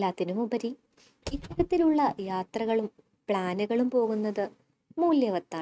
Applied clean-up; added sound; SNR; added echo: neural mask model RNNoise.